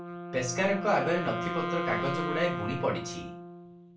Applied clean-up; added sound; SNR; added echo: none; Wind instrument, woodwind instrument; 4 dB; reverberation time 0.3 s.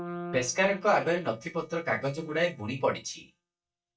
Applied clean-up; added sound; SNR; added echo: neural mask model DeepFilterNet 3.